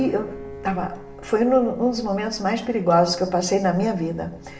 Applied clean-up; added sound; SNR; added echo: none; Piano; 19 dB; reverberation time 0.7 s.